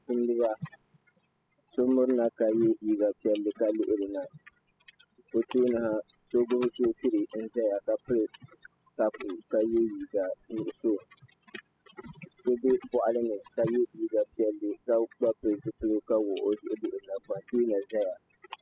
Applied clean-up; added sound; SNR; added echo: classical method spectral subtraction.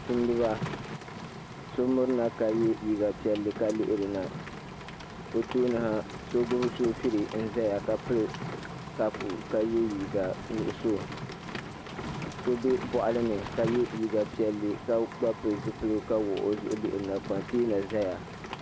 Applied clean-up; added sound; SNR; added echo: none; Rain; 9 dB; none.